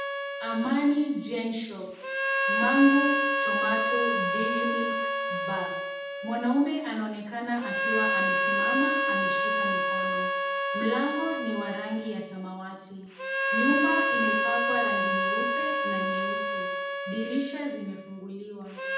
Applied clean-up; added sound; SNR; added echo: none; Harmonica; -2 dB; reverberation time 0.8 s.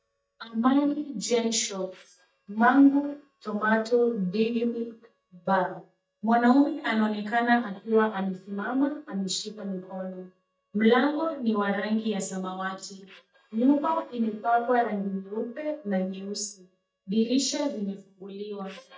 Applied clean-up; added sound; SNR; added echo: neural mask model DeepFilterNet 3.